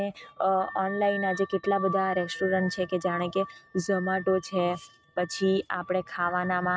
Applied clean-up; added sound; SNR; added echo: neural mask model RNNoise.